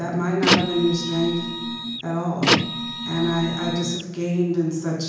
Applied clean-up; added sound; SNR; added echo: none; Printer; 0 dB; reverberation time 1.0 s.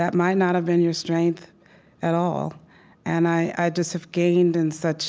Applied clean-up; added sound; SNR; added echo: none; none; none; none.